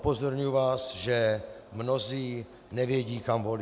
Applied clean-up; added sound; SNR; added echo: none; none; none; none.